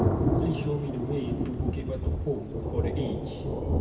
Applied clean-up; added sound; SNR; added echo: none; Thunder; -5 dB; reverberation time 2.3 s.